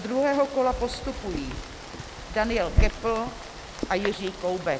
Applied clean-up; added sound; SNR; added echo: none; Rain; 3 dB; none.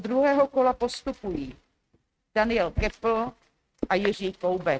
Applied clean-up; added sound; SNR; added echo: neural mask model RNNoise.